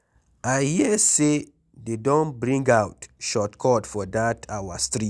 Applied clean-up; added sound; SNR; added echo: none; none; none; none.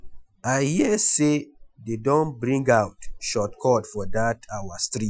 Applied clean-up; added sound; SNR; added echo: classical method Wiener filter.